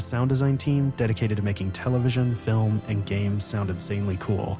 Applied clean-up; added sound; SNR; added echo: none; none; none; none.